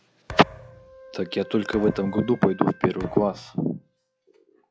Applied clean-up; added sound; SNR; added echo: classical method log-MMSE.